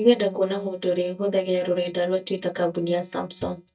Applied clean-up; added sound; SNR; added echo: neural mask model DeepFilterNet 3.